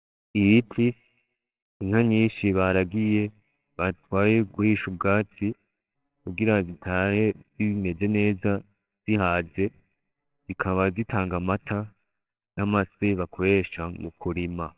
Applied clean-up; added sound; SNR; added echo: neural separator model SepFormer WHAMR!.